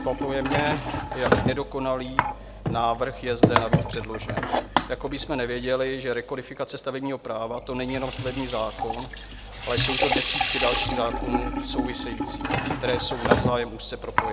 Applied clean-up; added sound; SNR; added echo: none; Sink (filling or washing) / Water tap, faucet; -2 dB; none.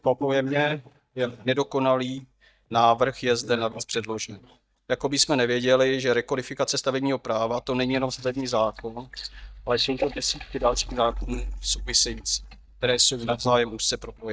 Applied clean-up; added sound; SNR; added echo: neural mask model DeepFilterNet 3.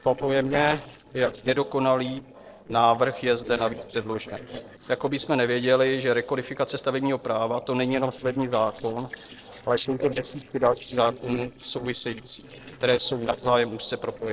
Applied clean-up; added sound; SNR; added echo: neural separator model SepFormer DNS4.